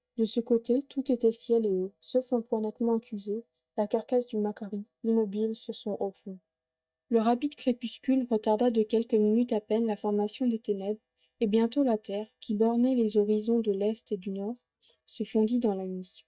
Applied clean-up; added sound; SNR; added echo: neural mask model DeepFilterNet 3.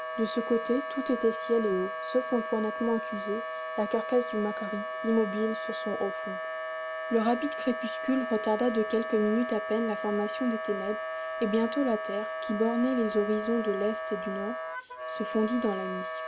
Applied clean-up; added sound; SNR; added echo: none; Wind instrument, woodwind instrument; 5 dB; none.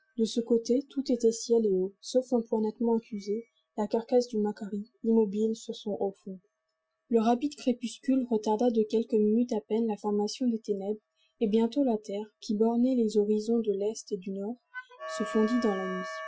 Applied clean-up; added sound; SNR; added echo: classical method Wiener filter.